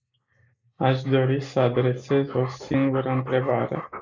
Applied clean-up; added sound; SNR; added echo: neural mask model Resemble Enhance denoiser.